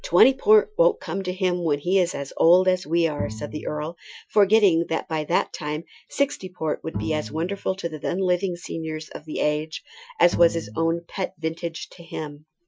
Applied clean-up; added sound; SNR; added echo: classical method Wiener filter.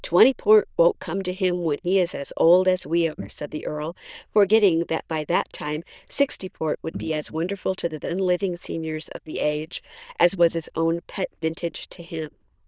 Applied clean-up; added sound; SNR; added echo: neural diffusion model UNIVERSE++.